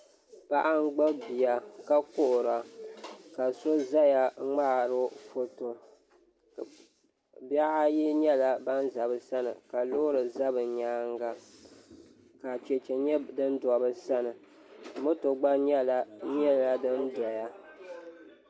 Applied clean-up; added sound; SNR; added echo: none; none; none; none.